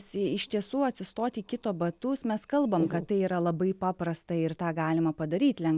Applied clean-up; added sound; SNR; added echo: none; none; none; none.